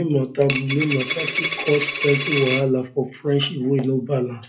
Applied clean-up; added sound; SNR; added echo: none; Coin (dropping); 4 dB; reverberation time 0.3 s.